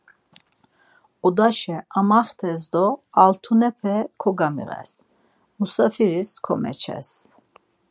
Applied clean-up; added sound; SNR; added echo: none; none; none; none.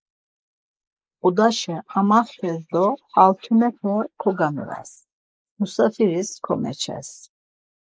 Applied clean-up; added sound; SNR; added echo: neural mask model Resemble Enhance denoiser.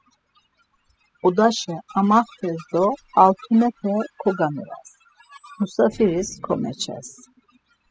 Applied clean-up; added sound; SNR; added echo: classical method spectral subtraction.